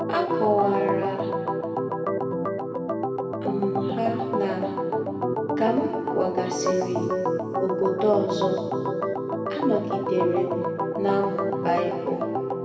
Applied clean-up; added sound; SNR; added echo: none; Organ; -1 dB; reverberation time 1.9 s.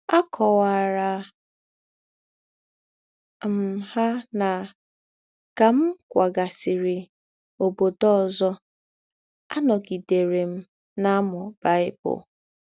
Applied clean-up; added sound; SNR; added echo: none; none; none; none.